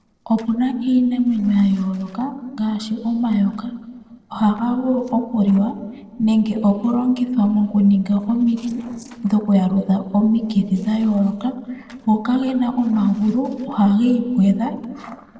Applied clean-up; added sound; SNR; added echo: neural separator model SepFormer DNS4.